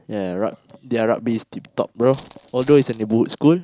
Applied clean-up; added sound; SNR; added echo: none; Coin (dropping); 17 dB; none.